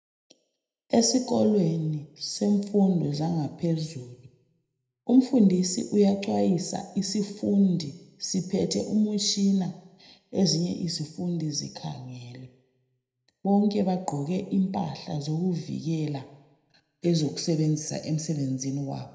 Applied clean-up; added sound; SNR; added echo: none; none; none; reverberation time 0.7 s.